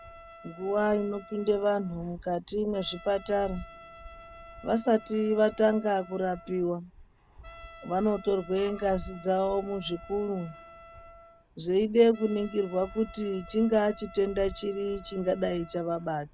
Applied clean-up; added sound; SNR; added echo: none; Trumpet + Fixed-wing aircraft, airplane; 18 dB; none.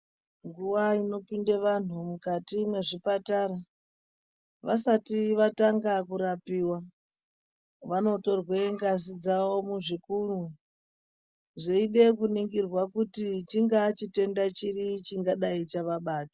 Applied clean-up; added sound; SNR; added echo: none; none; none; none.